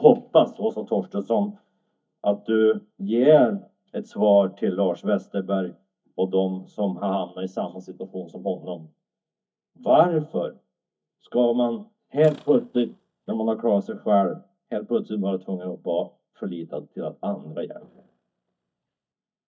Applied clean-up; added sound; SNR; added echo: neural mask model DeepFilterNet 3.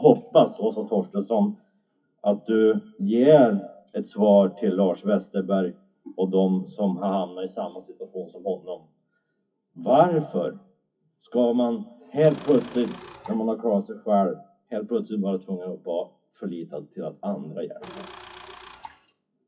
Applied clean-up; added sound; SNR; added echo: classical method WPE with log-MMSE.